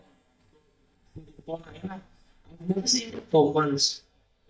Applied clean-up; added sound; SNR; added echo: neural mask model DeepFilterNet 3.